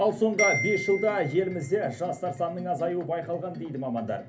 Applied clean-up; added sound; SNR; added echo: none; Marimba, xylophone; 8 dB; reverberation time 0.3 s.